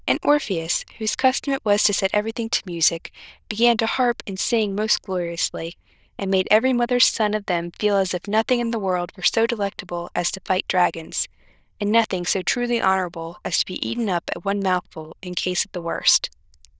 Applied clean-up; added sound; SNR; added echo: neural diffusion model UNIVERSE++.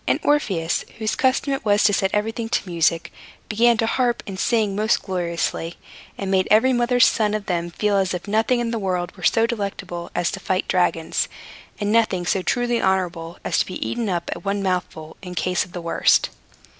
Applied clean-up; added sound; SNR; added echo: none; none; none; none.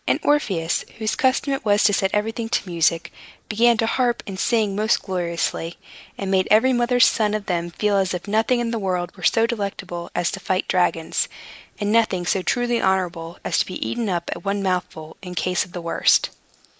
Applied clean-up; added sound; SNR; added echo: neural mask model Resemble Enhance denoiser.